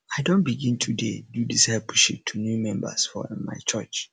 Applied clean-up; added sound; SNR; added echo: none; none; none; none.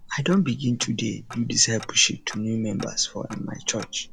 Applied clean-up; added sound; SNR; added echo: none; Tick-tock; 18 dB; none.